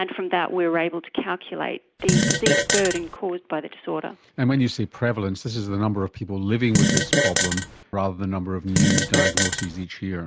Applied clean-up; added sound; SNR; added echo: none; Fart; -4 dB; none.